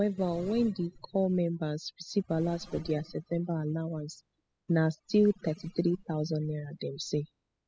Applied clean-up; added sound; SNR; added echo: classical method spectral subtraction.